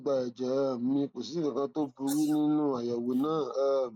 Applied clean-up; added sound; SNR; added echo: neural mask model Resemble Enhance denoiser.